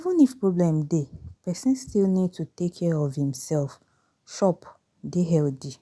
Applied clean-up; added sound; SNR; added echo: none; none; none; none.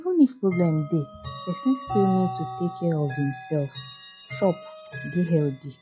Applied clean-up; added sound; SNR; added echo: classical method log-MMSE.